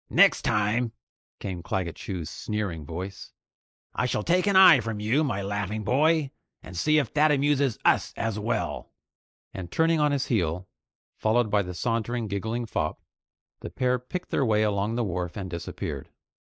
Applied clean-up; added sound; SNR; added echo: neural mask model Resemble Enhance denoiser.